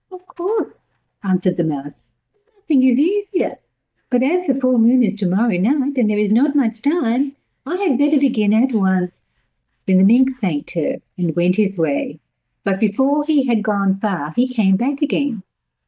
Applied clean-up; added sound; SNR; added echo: neural mask model DeepFilterNet 3.